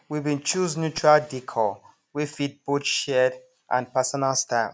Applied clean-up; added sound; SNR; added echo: none; Clapping; 20 dB; none.